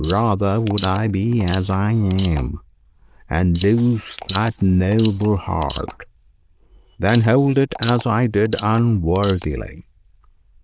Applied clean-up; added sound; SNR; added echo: neural diffusion model UNIVERSE++.